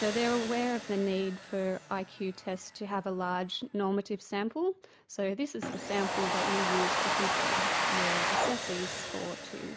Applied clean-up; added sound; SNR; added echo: none; Domestic sounds, home sounds; 1 dB; none.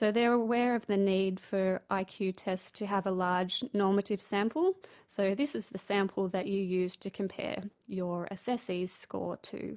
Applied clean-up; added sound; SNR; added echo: none; none; none; none.